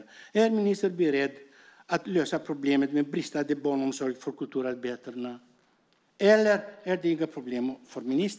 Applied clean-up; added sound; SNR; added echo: neural mask model Resemble Enhance denoiser.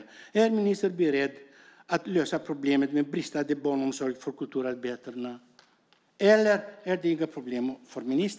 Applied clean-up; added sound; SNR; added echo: none; none; none; none.